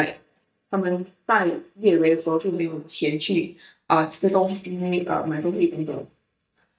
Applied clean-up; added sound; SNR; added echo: neural mask model DeepFilterNet 3.